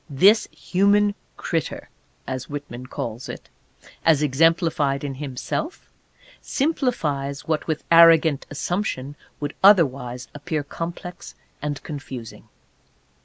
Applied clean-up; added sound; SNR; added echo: none; none; none; none.